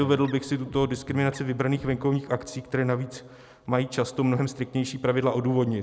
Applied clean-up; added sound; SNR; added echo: none; Guitar; 16 dB; none.